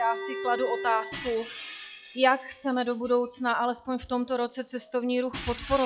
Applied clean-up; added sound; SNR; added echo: classical method log-MMSE.